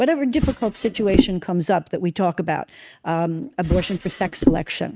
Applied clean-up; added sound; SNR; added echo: neural mask model RNNoise.